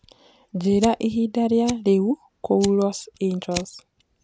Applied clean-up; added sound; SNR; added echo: none; Fire; 17 dB; none.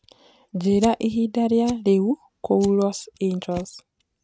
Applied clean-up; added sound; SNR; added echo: neural mask model RNNoise.